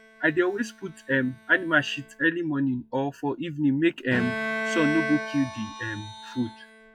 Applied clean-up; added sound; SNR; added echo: classical method log-MMSE.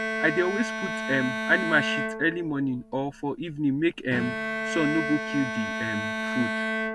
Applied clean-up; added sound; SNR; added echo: none; Bowed string instrument; 3 dB; none.